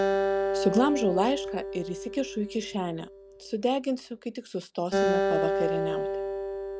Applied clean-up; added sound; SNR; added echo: none; Acoustic guitar; 0 dB; none.